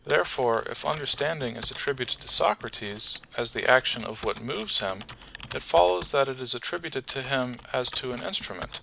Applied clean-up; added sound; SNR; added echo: none; Computer keyboard; 17 dB; none.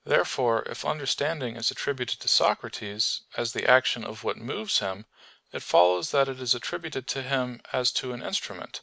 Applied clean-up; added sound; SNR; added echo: none; none; none; none.